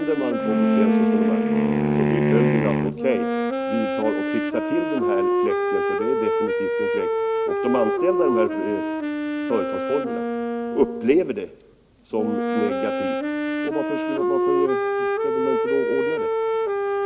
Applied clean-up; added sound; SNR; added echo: none; Wind instrument, woodwind instrument + Wind instrument, woodwind instrument; -4 dB; none.